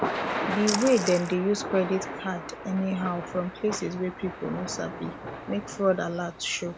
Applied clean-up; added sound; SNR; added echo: none; Splash, splatter + Thunder / Rain; 6 dB; none.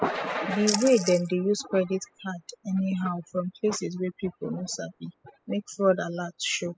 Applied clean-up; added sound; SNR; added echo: classical method spectral subtraction.